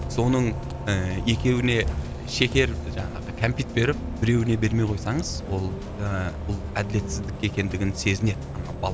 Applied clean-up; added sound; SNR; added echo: none; Bus; 6 dB; none.